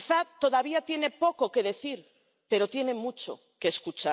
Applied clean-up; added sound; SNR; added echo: none; none; none; none.